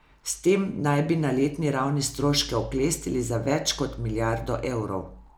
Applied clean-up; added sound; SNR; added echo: none; none; none; none.